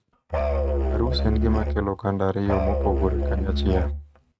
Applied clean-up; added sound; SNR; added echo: neural mask model RNNoise.